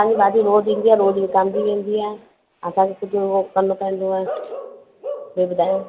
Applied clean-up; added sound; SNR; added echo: none; Bark / Livestock, farm animals, working animals; 12 dB; none.